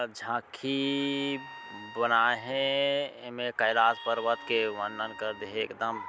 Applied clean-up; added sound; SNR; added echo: none; Trumpet; 17 dB; none.